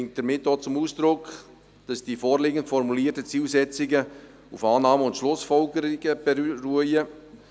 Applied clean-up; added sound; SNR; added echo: none; none; none; none.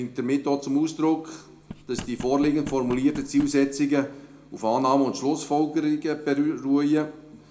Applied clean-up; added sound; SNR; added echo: none; Knock; 14 dB; reverberation time 0.4 s.